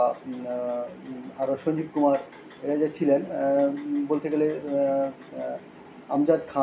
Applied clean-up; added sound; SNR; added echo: none; none; none; none.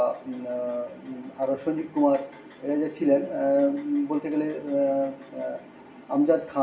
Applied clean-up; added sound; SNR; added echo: none; none; none; reverberation time 0.6 s.